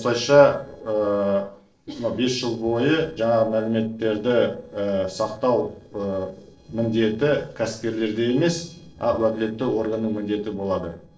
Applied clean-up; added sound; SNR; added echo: neural separator model SepFormer DNS4.